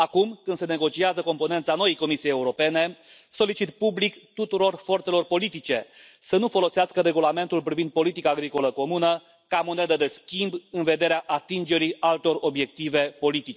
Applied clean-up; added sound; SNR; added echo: none; none; none; none.